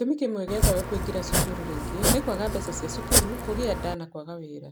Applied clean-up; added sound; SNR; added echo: none; Domestic sounds, home sounds; -4 dB; none.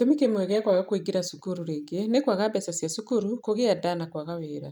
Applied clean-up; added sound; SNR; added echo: none; none; none; none.